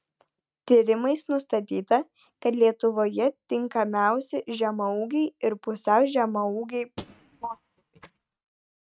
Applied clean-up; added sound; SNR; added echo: neural mask model RNNoise.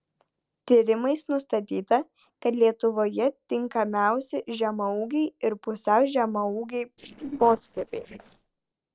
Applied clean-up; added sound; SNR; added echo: neural separator model SepFormer DNS4.